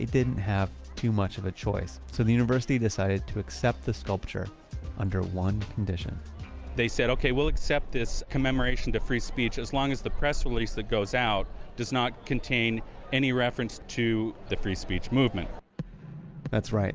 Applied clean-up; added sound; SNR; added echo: none; none; none; none.